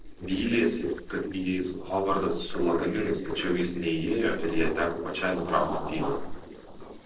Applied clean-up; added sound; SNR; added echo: neural separator model SepFormer DNS4.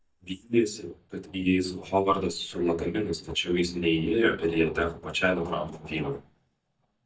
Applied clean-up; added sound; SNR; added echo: neural mask model DeepFilterNet 3.